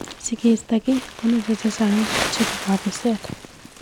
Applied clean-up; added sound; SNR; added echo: none; Crumpling, crinkling; 8 dB; none.